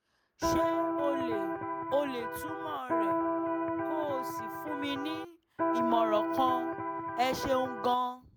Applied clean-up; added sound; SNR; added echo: none; Electric guitar; -2 dB; none.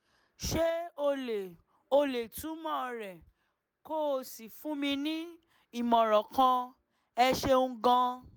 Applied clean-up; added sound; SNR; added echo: none; none; none; none.